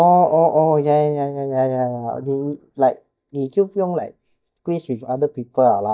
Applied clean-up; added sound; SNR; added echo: neural mask model DeepFilterNet 3.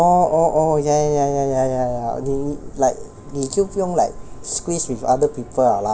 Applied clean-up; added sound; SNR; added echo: none; Subway, metro, underground; 14 dB; none.